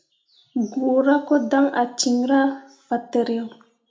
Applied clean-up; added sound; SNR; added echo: none; none; none; reverberation time 0.3 s.